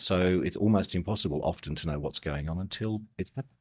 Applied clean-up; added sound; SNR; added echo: neural mask model DeepFilterNet 3.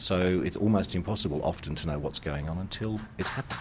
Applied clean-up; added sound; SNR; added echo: none; Traffic noise, roadway noise; 17 dB; none.